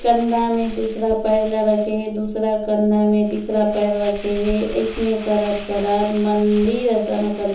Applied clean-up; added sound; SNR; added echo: none; Crumpling, crinkling; 16 dB; reverberation time 0.7 s.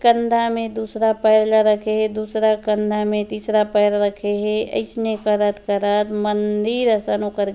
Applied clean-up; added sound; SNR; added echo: none; none; none; none.